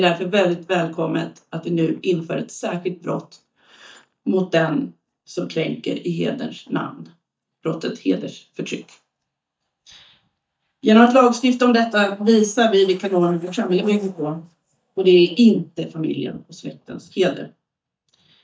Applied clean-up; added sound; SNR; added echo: neural mask model DeepFilterNet 3.